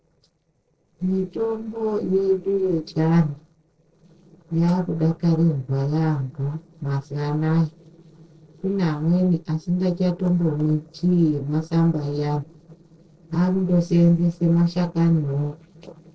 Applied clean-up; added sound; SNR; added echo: neural separator model SepFormer DNS4.